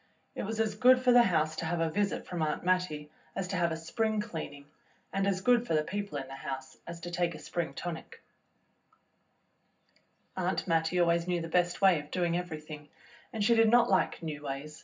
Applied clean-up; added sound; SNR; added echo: none; none; none; reverberation time 0.4 s.